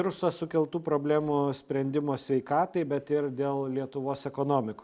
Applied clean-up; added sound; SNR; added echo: none; none; none; none.